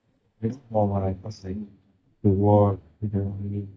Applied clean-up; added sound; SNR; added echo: neural mask model DeepFilterNet 3.